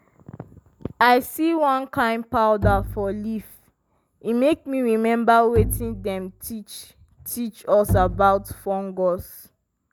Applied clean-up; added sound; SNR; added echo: none; Bowed string instrument; 6 dB; none.